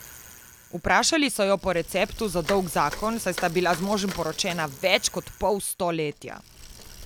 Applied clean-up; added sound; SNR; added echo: none; Bicycle; 15 dB; none.